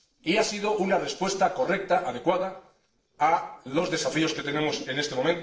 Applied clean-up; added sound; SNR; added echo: neural separator model SepFormer DNS4.